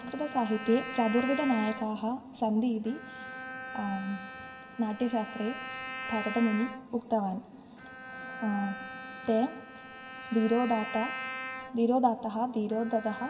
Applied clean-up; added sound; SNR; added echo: none; Bowed string instrument; 10 dB; reverberation time 1.7 s.